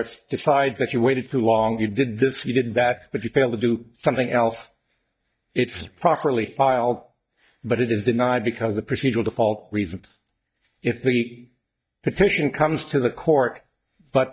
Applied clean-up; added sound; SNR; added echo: neural mask model DeepFilterNet 3.